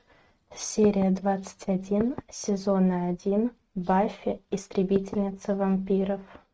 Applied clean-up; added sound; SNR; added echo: neural mask model RNNoise.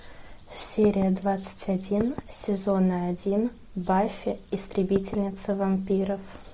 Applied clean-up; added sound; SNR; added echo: none; Knock / Wood; 13 dB; none.